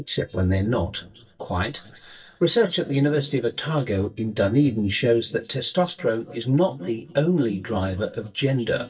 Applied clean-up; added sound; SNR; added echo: neural mask model DeepFilterNet 3.